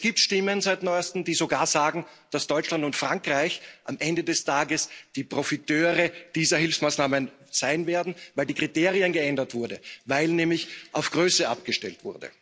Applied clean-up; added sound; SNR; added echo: none; none; none; none.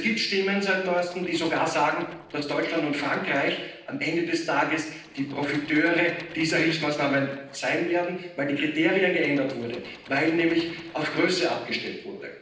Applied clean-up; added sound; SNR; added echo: neural separator model SepFormer DNS4.